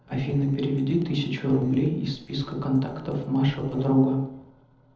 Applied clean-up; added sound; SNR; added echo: neural separator model SepFormer DNS4.